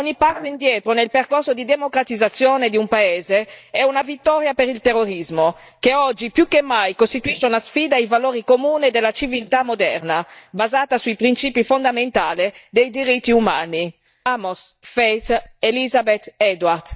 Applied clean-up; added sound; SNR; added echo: neural mask model DeepFilterNet 3.